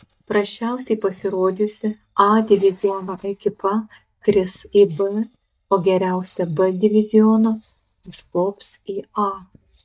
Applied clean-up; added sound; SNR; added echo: neural mask model DeepFilterNet 3.